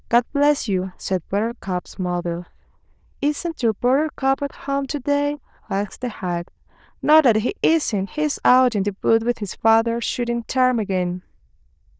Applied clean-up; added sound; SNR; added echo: neural diffusion model UNIVERSE++.